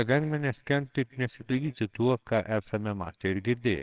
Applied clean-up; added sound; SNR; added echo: neural separator model SepFormer WHAMR!.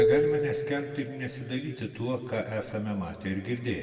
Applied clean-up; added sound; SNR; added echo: none; Marimba, xylophone; 0 dB; reverberation time 2.1 s.